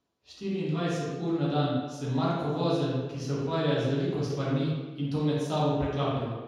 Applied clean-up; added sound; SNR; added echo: none; none; none; reverberation time 1.2 s.